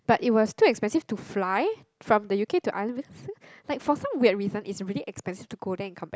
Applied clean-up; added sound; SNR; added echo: none; none; none; none.